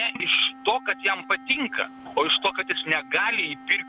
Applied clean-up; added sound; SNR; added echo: none; Wind instrument, woodwind instrument; 18 dB; none.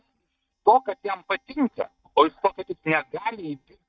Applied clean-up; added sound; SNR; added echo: neural mask model DeepFilterNet 3.